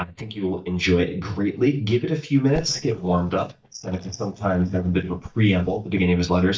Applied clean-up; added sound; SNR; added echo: neural mask model DeepFilterNet 3.